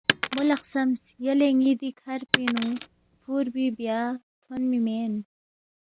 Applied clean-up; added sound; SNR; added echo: none; Shatter; 6 dB; none.